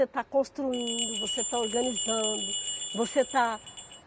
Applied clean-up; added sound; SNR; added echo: none; Bell; 3 dB; none.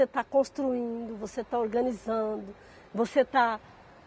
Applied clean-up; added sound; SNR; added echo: none; none; none; none.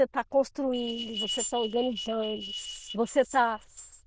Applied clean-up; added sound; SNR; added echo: neural diffusion model UNIVERSE++.